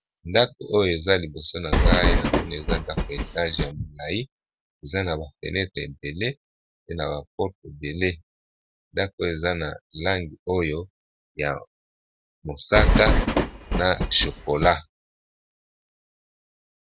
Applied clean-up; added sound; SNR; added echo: none; Train; -4 dB; none.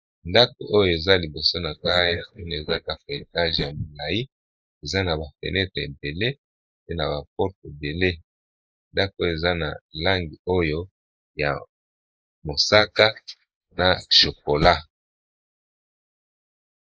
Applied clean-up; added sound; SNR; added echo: neural mask model Resemble Enhance denoiser.